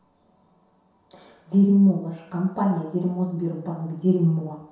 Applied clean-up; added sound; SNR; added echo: none; none; none; reverberation time 0.7 s.